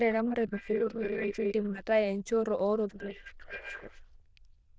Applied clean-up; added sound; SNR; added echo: neural diffusion model UNIVERSE++.